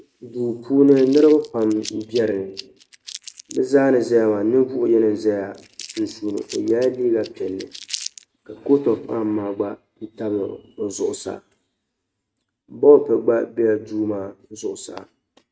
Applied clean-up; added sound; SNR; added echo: neural mask model RNNoise.